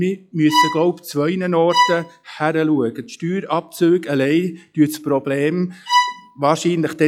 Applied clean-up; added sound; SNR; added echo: classical method log-MMSE.